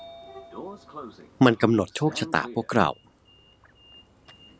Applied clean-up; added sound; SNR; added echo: none; Sliding door; 17 dB; none.